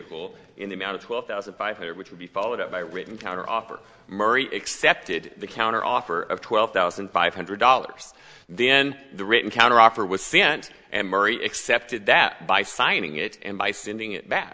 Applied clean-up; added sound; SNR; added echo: none; none; none; none.